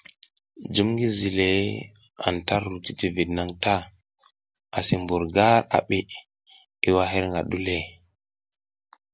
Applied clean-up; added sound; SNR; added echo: none; none; none; none.